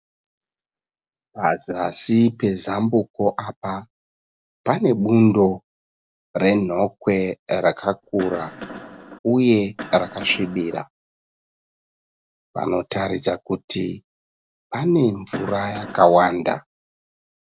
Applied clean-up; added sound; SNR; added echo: neural separator model SepFormer DNS4.